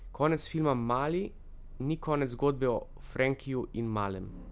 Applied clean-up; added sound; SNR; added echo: none; Sliding door; 15 dB; none.